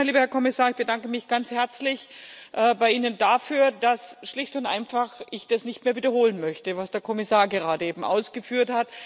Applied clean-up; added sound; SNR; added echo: none; none; none; none.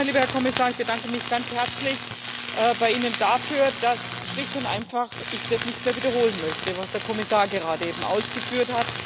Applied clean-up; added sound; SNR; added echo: none; Tools; 5 dB; none.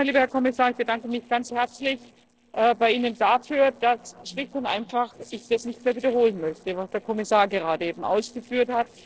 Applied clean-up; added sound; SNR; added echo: neural separator model SepFormer DNS4.